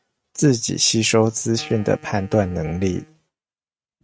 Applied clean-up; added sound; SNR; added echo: neural mask model RNNoise.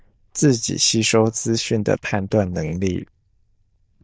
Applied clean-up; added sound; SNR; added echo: neural diffusion model UNIVERSE++.